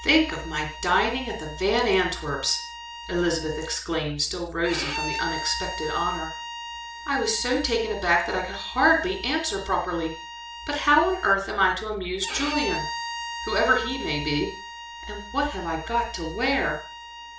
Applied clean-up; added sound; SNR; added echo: none; Bowed string instrument; 10 dB; reverberation time 0.4 s.